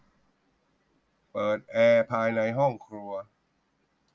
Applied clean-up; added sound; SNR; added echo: none; none; none; none.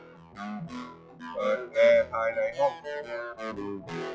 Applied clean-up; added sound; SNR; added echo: classical method log-MMSE.